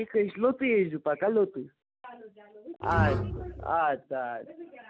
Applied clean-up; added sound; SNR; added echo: none; Bowed string instrument; 1 dB; none.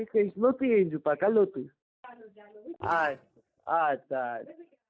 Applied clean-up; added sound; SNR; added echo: neural mask model DeepFilterNet 3.